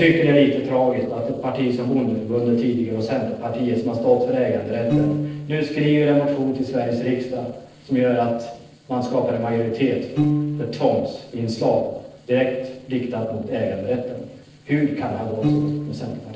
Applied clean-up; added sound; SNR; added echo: neural separator model SepFormer DNS4.